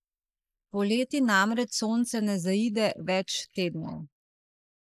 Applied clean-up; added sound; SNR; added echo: neural mask model Resemble Enhance denoiser.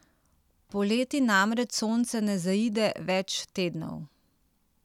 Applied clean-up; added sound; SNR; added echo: none; none; none; none.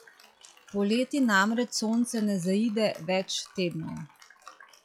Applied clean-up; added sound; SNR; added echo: classical method log-MMSE.